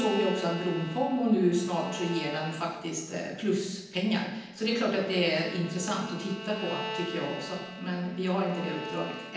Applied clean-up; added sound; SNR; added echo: none; Bowed string instrument; 11 dB; reverberation time 0.9 s.